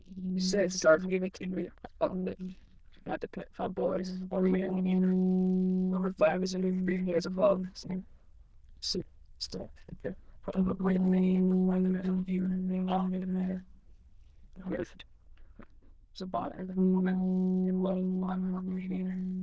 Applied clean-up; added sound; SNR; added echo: neural diffusion model UNIVERSE++.